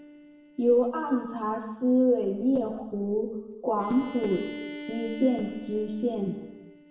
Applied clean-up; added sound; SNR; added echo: none; Bowed string instrument; 16 dB; reverberation time 1.1 s.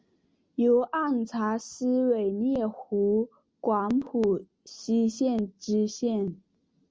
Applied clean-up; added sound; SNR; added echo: none; none; none; none.